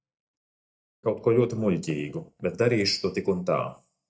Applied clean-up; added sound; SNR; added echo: neural mask model DeepFilterNet 3.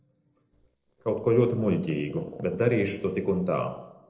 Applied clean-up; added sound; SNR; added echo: neural separator model SepFormer DNS4.